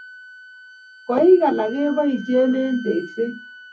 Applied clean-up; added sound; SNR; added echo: none; Wind instrument, woodwind instrument; 19 dB; reverberation time 0.3 s.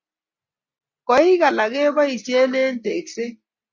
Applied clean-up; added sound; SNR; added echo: none; none; none; none.